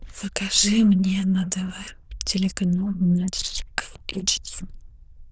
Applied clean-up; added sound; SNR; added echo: neural diffusion model UNIVERSE++.